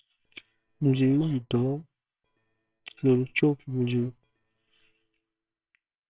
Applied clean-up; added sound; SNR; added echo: neural separator model SepFormer WHAMR!.